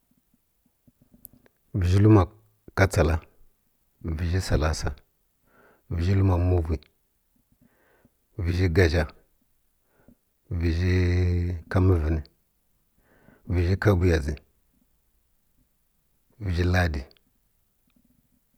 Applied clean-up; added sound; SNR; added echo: none; none; none; none.